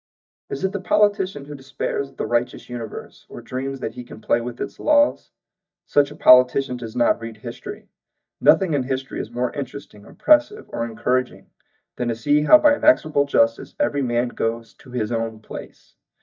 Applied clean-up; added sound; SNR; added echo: neural mask model DeepFilterNet 3.